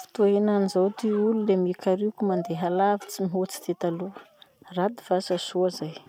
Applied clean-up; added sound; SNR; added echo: none; none; none; none.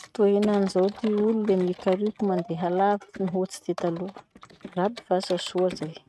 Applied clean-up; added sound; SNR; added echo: neural mask model RNNoise.